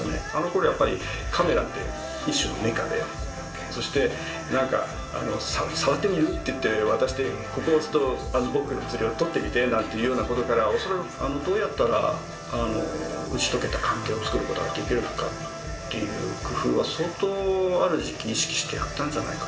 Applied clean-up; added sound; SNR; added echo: none; Trumpet; 19 dB; reverberation time 1.7 s.